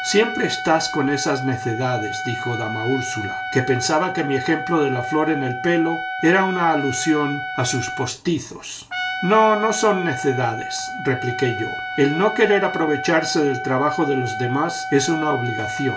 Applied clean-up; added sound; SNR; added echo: none; Trumpet; 7 dB; reverberation time 0.3 s.